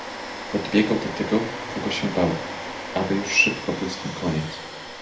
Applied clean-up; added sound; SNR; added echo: none; Domestic sounds, home sounds; 8 dB; reverberation time 0.4 s.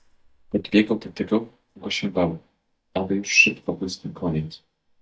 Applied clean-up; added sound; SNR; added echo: neural mask model DeepFilterNet 3.